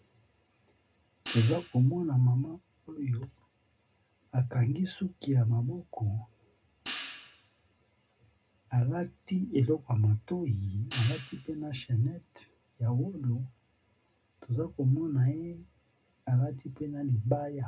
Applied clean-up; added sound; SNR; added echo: none; Hi-hat; 15 dB; reverberation time 0.2 s.